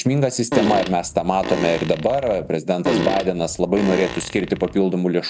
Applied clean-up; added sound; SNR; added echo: none; Fart; 7 dB; none.